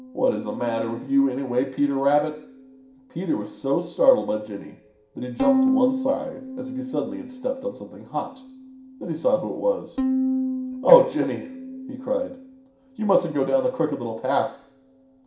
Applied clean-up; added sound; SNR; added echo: none; Bowed string instrument; 7 dB; reverberation time 0.5 s.